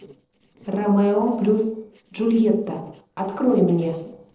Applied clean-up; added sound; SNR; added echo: neural separator model SepFormer DNS4.